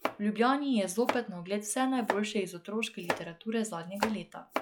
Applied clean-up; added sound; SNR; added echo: classical method log-MMSE.